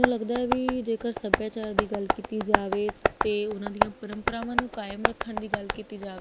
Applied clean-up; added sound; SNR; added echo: none; Tap; -2 dB; none.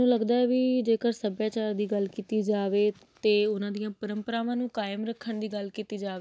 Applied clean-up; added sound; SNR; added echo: none; none; none; none.